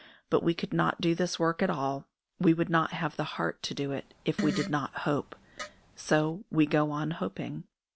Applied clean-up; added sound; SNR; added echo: none; Fart; 11 dB; none.